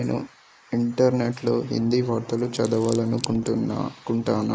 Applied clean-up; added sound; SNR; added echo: neural mask model Resemble Enhance denoiser.